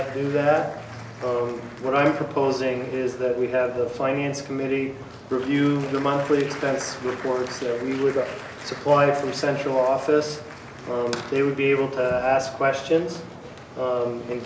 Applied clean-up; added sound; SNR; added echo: none; Applause; 18 dB; none.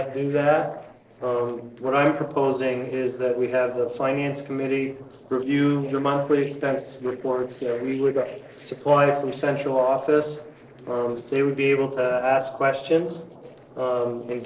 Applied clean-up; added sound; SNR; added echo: neural separator model SepFormer DNS4.